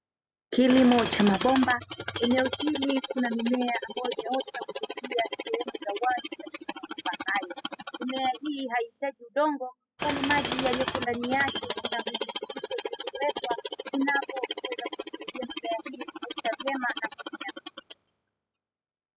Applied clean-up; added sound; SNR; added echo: classical method spectral subtraction.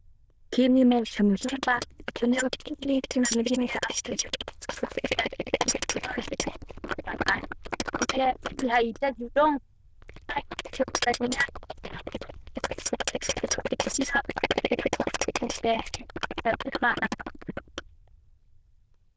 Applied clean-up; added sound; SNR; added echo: neural diffusion model UNIVERSE++.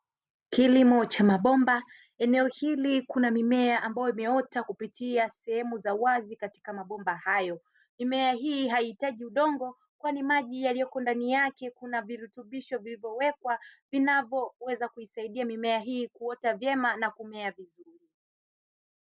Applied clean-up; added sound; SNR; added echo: none; none; none; none.